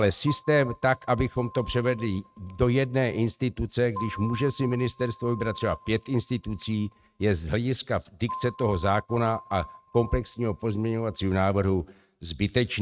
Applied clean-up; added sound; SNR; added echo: neural mask model RNNoise.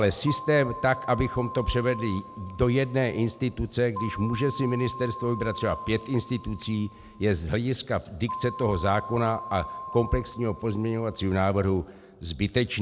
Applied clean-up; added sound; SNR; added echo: none; Keyboard (musical); 12 dB; none.